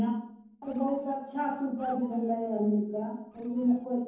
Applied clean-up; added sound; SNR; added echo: neural separator model SepFormer DNS4.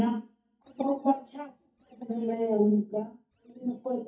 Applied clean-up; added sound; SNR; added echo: neural mask model DeepFilterNet 3.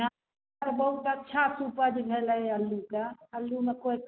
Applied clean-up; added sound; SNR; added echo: none; none; none; none.